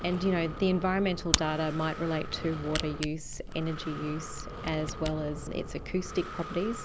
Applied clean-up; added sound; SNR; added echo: none; Camera + Breathing; 6 dB; none.